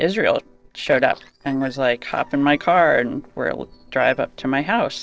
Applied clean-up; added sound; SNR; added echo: neural separator model SepFormer DNS4.